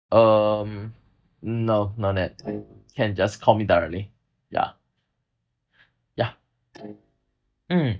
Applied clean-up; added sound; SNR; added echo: neural mask model DeepFilterNet 3.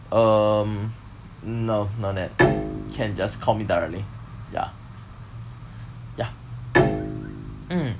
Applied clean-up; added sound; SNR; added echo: none; Bowed string instrument; 3 dB; none.